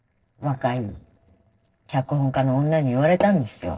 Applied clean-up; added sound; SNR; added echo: neural separator model SepFormer DNS4.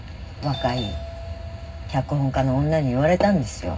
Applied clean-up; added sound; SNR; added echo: none; Doorbell; 19 dB; reverberation time 0.4 s.